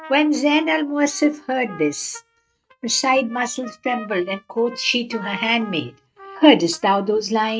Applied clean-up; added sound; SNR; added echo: neural mask model RNNoise.